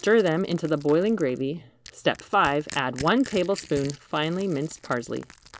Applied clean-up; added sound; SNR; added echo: none; Crushing; 19 dB; none.